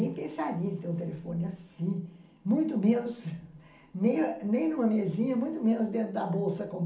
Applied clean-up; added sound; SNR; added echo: none; none; none; reverberation time 0.4 s.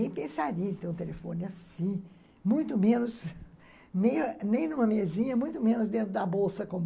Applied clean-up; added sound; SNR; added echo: none; none; none; none.